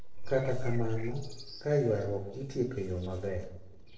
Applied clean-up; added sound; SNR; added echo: neural separator model SepFormer DNS4.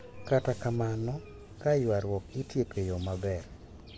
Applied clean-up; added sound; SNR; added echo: none; none; none; none.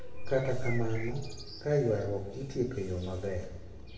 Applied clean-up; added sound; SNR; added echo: none; Bird; 15 dB; reverberation time 0.8 s.